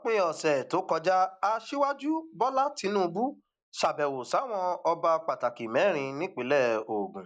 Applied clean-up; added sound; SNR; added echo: neural mask model Resemble Enhance denoiser.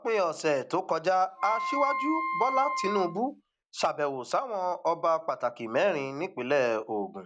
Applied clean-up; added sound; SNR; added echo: none; Wind instrument, woodwind instrument; 4 dB; none.